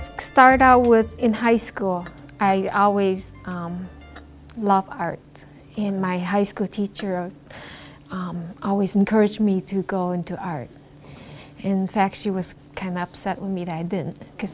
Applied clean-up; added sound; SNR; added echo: none; none; none; none.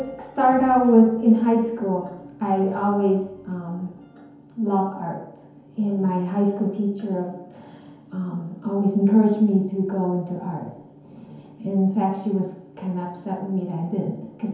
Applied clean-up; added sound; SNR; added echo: none; none; none; reverberation time 0.9 s.